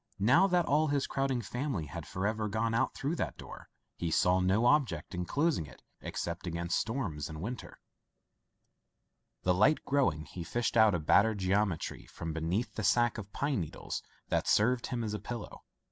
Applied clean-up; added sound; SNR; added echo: none; none; none; none.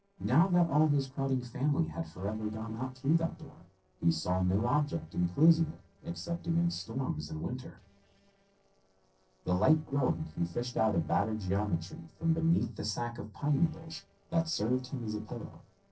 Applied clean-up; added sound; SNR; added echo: neural separator model SepFormer DNS4.